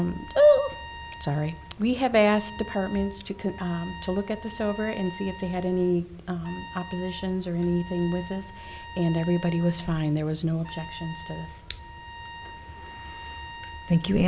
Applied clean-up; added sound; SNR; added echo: none; Trumpet; 16 dB; none.